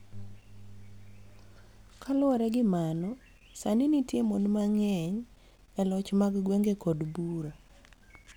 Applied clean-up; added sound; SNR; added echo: none; none; none; none.